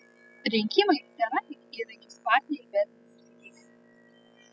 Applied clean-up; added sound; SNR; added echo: classical method spectral subtraction.